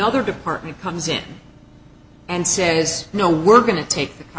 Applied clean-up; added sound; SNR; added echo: none; none; none; none.